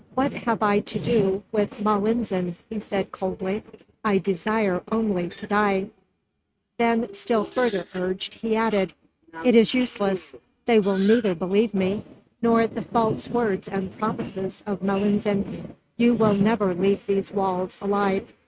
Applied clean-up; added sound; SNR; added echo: neural mask model RNNoise.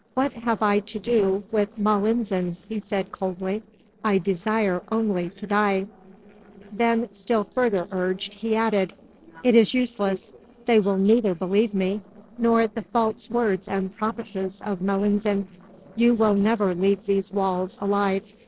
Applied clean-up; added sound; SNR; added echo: neural separator model SepFormer DNS4.